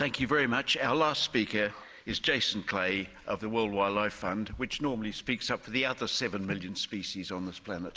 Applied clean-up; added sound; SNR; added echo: none; none; none; none.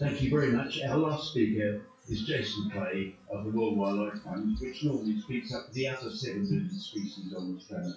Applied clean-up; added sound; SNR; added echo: classical method WPE with log-MMSE.